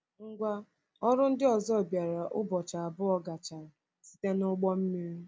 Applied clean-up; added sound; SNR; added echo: none; none; none; none.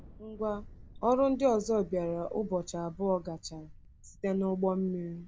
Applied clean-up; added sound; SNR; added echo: none; Thunder; 20 dB; none.